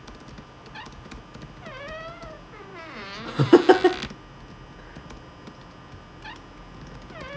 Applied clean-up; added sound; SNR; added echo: none; Door; 15 dB; none.